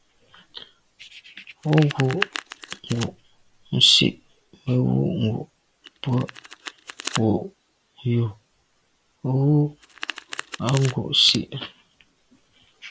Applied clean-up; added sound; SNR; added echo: none; Domestic sounds, home sounds; 14 dB; none.